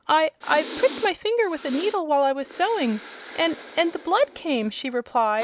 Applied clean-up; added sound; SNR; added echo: none; Breathing; 17 dB; none.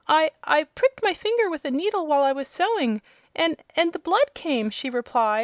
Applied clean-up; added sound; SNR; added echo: none; none; none; none.